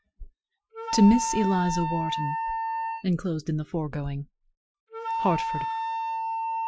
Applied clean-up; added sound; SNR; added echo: classical method Wiener filter.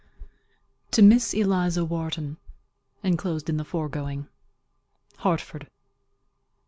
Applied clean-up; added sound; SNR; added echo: none; none; none; none.